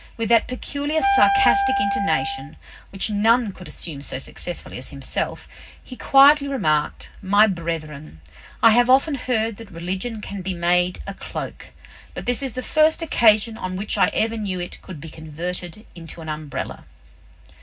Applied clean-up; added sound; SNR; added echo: none; Wind instrument, woodwind instrument; 0 dB; reverberation time 0.4 s.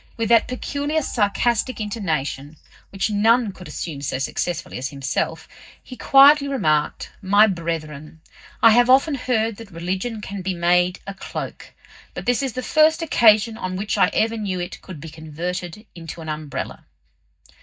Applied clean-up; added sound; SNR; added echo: neural mask model DeepFilterNet 3.